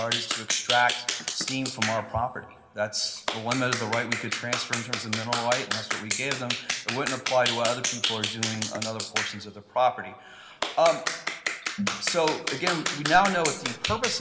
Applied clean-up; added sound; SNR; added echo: none; Clapping; 3 dB; reverberation time 1.3 s.